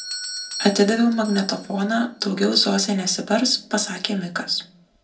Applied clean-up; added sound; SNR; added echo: none; Doorbell; 16 dB; reverberation time 0.2 s.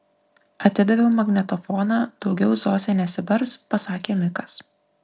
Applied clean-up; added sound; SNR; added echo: none; none; none; none.